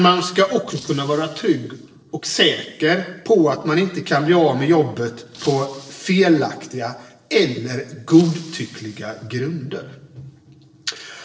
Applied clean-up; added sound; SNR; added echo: neural separator model SepFormer DNS4.